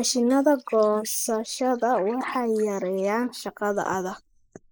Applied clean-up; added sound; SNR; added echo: neural mask model Resemble Enhance denoiser.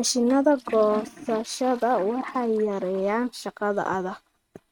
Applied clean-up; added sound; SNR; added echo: neural mask model RNNoise.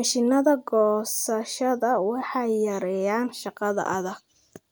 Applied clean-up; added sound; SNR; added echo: none; none; none; none.